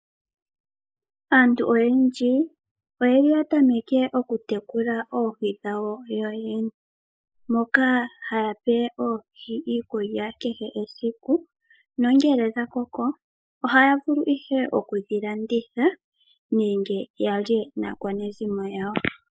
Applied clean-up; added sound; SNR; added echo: neural mask model Resemble Enhance denoiser.